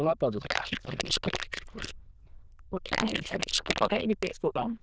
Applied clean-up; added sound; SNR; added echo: neural diffusion model UNIVERSE++.